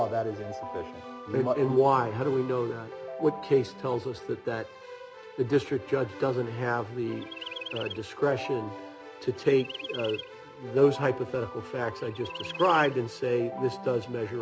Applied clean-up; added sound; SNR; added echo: none; Keyboard (musical) + Chirp, tweet; 12 dB; none.